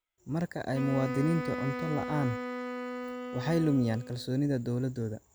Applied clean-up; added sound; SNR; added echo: none; Wind instrument, woodwind instrument; 7 dB; none.